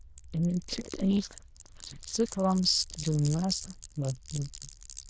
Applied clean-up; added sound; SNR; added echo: neural diffusion model UNIVERSE++.